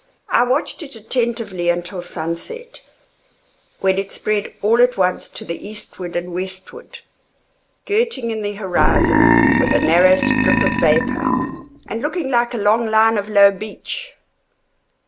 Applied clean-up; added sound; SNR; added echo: none; Burping, eructation; -3 dB; none.